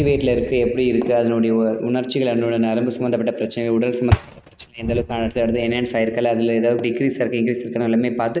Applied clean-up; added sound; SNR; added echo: neural mask model RNNoise.